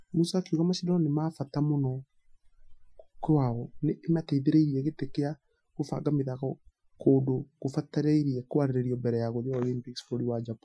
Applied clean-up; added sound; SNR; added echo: classical method Wiener filter.